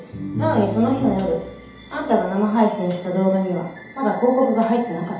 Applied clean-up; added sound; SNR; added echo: none; none; none; reverberation time 2.2 s.